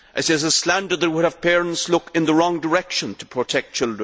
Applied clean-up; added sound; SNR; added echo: none; none; none; none.